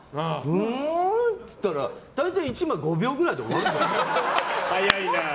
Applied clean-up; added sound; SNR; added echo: none; none; none; none.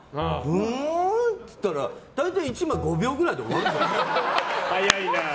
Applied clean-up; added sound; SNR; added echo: none; Bell; 16 dB; none.